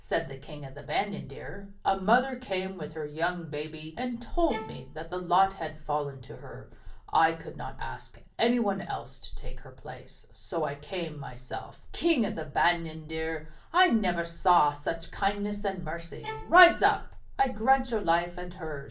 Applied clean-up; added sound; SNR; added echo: none; Bowed string instrument; 15 dB; reverberation time 0.3 s.